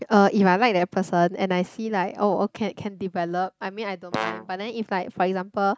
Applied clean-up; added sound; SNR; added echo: neural mask model RNNoise.